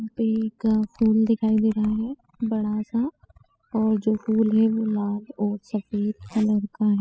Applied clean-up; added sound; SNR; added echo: classical method spectral subtraction.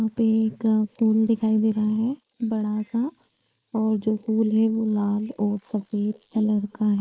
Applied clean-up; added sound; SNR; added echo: neural mask model Resemble Enhance denoiser.